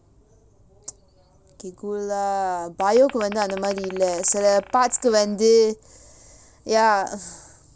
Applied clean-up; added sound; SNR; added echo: none; Glass; 19 dB; none.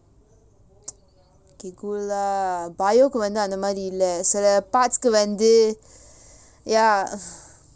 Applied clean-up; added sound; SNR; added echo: none; none; none; none.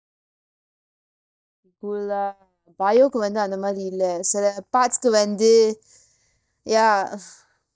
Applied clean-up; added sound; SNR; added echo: neural mask model DeepFilterNet 3.